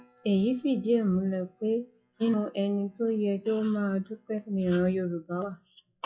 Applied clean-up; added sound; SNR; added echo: classical method WPE with log-MMSE.